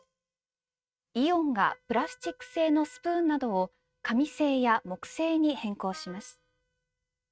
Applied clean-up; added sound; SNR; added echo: neural mask model RNNoise.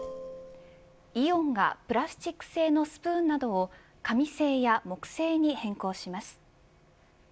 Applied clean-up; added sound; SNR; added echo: none; none; none; none.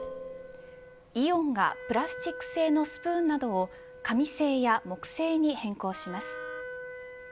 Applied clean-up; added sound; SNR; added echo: none; Wind instrument, woodwind instrument + Wind instrument, woodwind instrument; 14 dB; none.